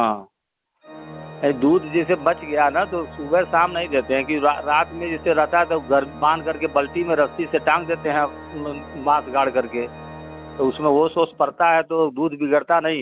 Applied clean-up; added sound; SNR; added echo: none; Organ; 17 dB; none.